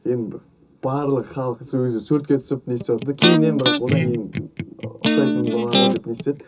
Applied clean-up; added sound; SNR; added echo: none; Electric guitar; -1 dB; reverberation time 0.2 s.